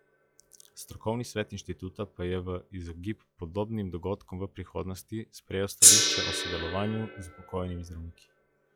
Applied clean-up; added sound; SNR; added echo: classical method log-MMSE.